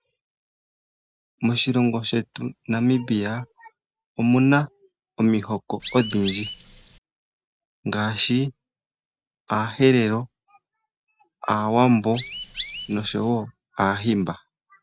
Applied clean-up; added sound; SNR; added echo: none; Chirp, tweet; 2 dB; none.